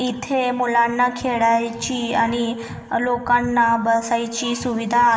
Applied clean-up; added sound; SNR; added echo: none; none; none; reverberation time 1.6 s.